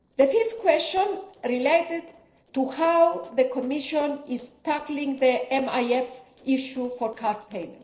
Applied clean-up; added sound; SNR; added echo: neural separator model SepFormer DNS4.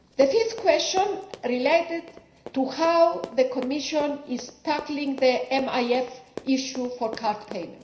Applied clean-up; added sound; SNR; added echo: none; Run; 18 dB; reverberation time 0.5 s.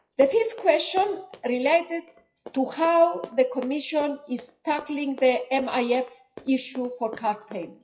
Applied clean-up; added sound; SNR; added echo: classical method WPE with log-MMSE.